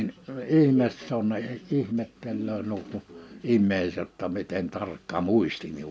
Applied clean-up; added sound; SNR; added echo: none; none; none; none.